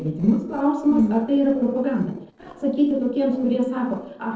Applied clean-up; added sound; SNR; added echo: neural separator model SepFormer DNS4.